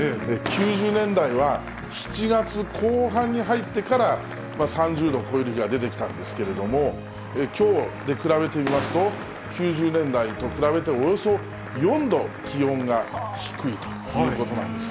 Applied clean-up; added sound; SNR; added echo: none; Fireworks + Applause / Cheering; 14 dB; none.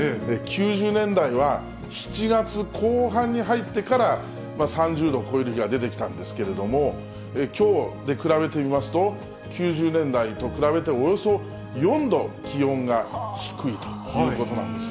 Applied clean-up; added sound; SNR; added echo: none; none; none; none.